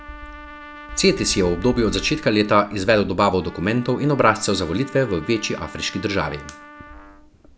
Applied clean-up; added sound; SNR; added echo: none; Trumpet; 19 dB; none.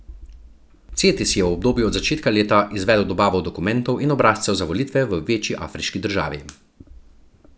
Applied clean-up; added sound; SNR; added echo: none; none; none; none.